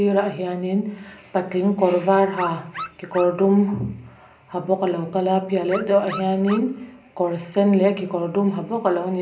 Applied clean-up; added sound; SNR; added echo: none; Dog; 14 dB; reverberation time 0.5 s.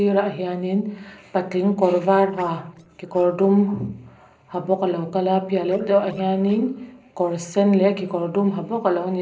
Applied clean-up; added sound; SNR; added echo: neural separator model SepFormer DNS4.